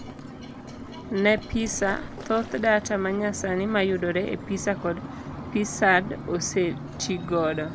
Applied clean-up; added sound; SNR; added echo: none; Bird / Fowl; 19 dB; none.